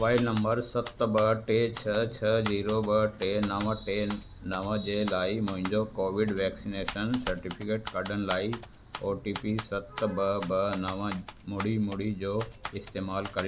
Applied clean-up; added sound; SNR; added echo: none; Typewriter; 15 dB; none.